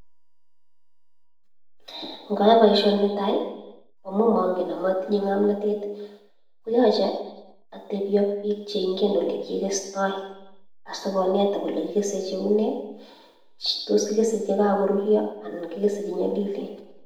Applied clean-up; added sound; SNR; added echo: none; none; none; reverberation time 0.7 s.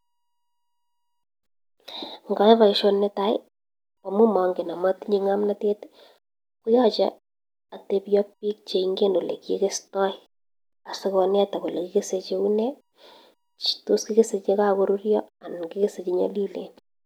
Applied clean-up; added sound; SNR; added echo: none; none; none; none.